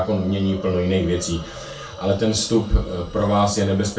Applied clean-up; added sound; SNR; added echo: none; Hiss; 18 dB; reverberation time 0.3 s.